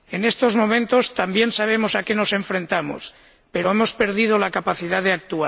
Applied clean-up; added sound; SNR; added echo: none; none; none; none.